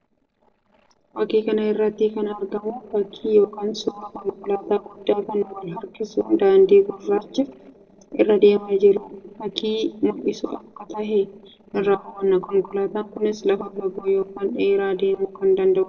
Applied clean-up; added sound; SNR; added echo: neural separator model SepFormer DNS4.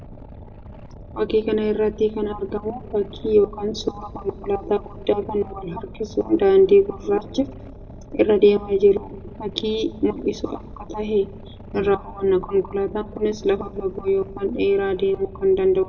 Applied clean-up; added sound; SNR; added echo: none; Boat, Water vehicle; 17 dB; reverberation time 1.1 s.